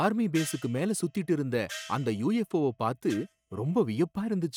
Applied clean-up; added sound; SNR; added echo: neural mask model RNNoise.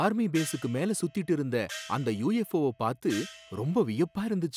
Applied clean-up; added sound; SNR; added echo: none; Gong; 17 dB; none.